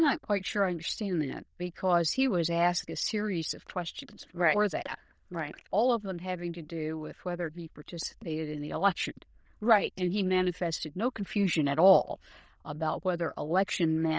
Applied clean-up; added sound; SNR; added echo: neural diffusion model UNIVERSE++.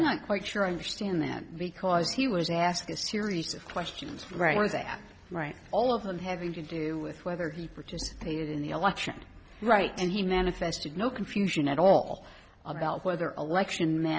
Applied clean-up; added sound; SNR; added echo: none; none; none; none.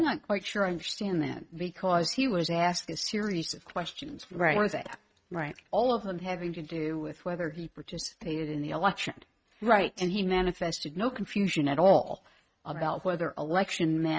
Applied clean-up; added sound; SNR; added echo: neural mask model RNNoise.